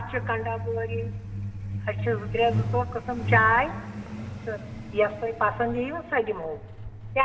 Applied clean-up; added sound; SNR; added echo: none; Truck; 5 dB; reverberation time 2.1 s.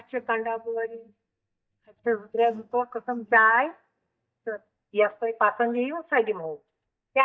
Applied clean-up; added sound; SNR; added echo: neural mask model DeepFilterNet 3.